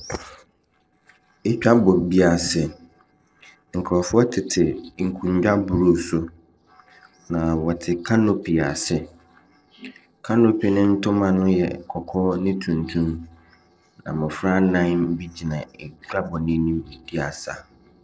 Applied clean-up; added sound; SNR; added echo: neural separator model SepFormer DNS4.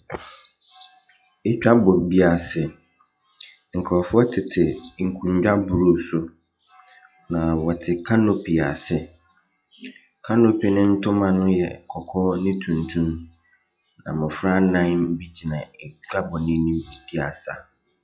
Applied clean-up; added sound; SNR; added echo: classical method log-MMSE.